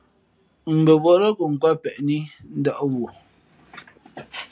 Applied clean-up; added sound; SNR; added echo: none; none; none; none.